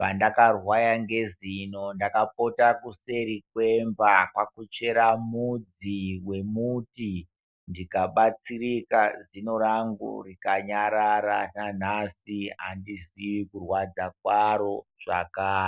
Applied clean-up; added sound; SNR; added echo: none; none; none; none.